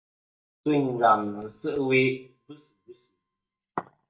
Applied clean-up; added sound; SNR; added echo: neural mask model DeepFilterNet 3.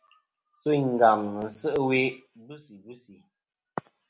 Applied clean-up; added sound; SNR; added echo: none; none; none; none.